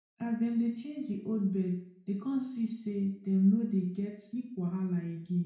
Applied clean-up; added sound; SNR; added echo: none; none; none; reverberation time 0.6 s.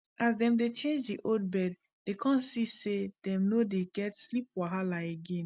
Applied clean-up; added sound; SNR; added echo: none; none; none; none.